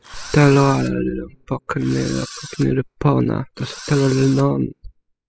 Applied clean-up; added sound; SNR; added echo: classical method spectral subtraction.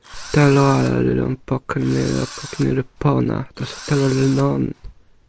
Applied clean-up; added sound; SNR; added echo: none; Engine / Drill; 18 dB; none.